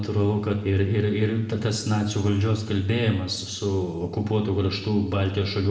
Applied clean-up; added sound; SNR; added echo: none; none; none; reverberation time 0.9 s.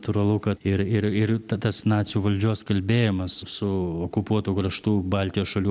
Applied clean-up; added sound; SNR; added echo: none; none; none; none.